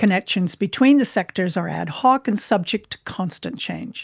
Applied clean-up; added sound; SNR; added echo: none; none; none; none.